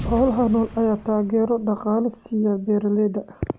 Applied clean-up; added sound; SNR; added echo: none; Boom; 16 dB; none.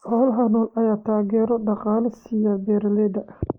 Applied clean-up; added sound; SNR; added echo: neural mask model Resemble Enhance denoiser.